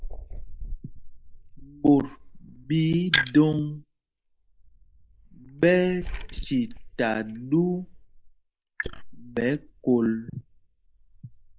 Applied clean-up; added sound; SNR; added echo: neural mask model Resemble Enhance denoiser.